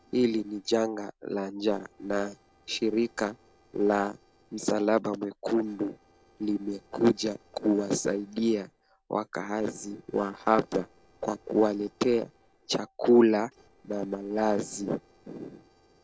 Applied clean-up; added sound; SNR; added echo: neural separator model SepFormer DNS4.